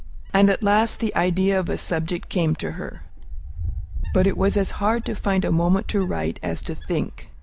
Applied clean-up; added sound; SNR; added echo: none; Wind; 7 dB; none.